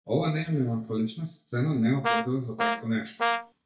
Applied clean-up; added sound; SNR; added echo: neural mask model DeepFilterNet 3.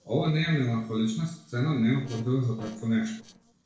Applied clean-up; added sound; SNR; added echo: neural separator model SepFormer DNS4.